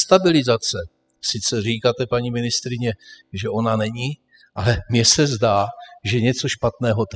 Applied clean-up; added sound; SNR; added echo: classical method spectral subtraction.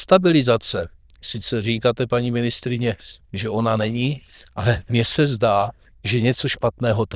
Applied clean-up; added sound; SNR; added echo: neural diffusion model UNIVERSE++.